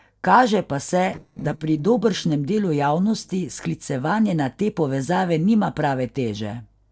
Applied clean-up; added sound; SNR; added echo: neural separator model SepFormer DNS4.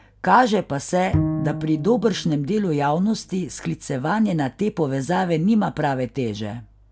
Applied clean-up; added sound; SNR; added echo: none; Bowed string instrument; 7 dB; none.